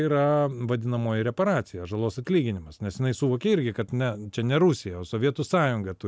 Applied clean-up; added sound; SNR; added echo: none; none; none; none.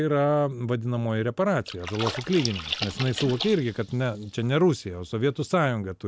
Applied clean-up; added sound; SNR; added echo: none; Splash, splatter; 11 dB; none.